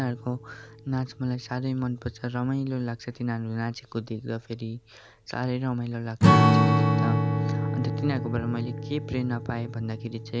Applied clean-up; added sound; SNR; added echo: none; Strum; -3 dB; none.